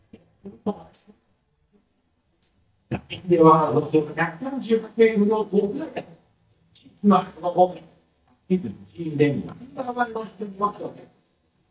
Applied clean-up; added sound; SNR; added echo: neural mask model DeepFilterNet 3.